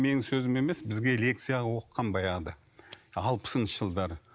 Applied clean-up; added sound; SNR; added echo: neural mask model Resemble Enhance denoiser.